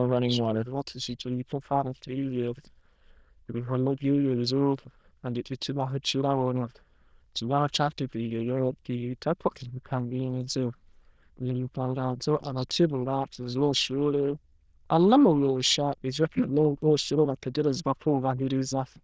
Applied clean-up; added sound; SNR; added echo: neural diffusion model UNIVERSE++.